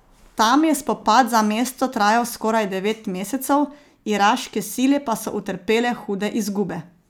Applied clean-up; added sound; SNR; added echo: none; none; none; none.